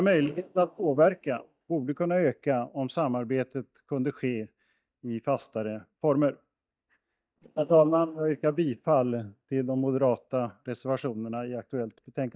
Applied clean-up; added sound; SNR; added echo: neural mask model DeepFilterNet 3.